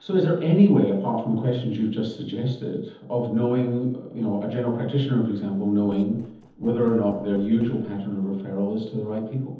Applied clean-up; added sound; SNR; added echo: neural separator model SepFormer DNS4.